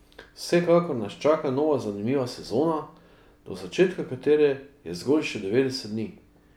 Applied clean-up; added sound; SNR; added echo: none; none; none; none.